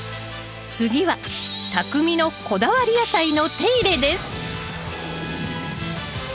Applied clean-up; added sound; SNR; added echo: none; none; none; none.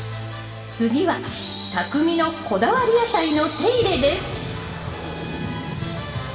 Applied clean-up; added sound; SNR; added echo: none; none; none; reverberation time 1.9 s.